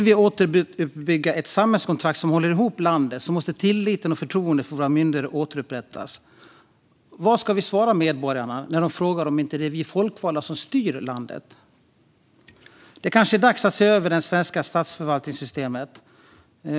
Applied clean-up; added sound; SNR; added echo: none; none; none; none.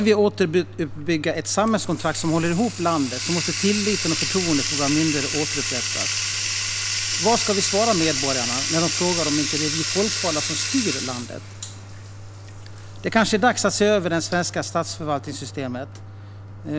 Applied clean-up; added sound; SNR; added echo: none; Bathtub (filling or washing); 4 dB; none.